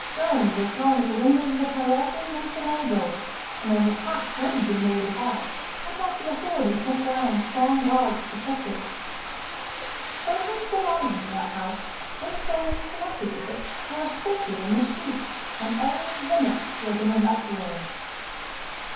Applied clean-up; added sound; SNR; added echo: none; Bathtub (filling or washing); 6 dB; reverberation time 0.9 s.